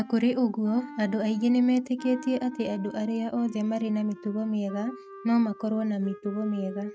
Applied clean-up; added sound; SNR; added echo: neural mask model RNNoise.